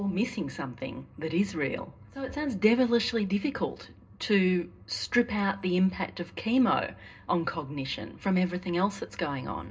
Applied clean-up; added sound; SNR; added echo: none; none; none; reverberation time 0.2 s.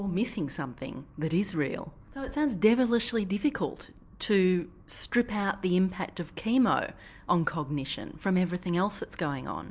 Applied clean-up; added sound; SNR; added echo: none; none; none; none.